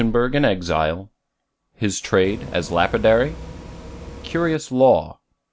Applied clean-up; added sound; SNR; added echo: none; Bus; 14 dB; none.